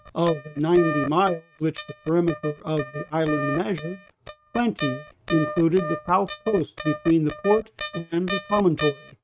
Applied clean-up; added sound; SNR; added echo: neural mask model RNNoise.